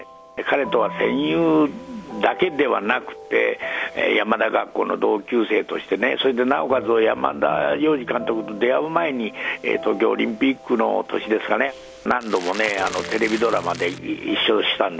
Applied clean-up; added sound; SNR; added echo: none; Crackle; 14 dB; none.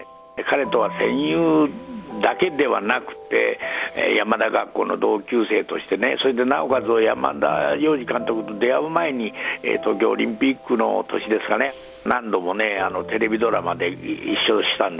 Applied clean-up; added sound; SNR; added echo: none; none; none; none.